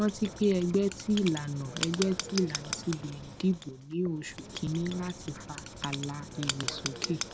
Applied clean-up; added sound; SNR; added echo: none; Writing; 8 dB; none.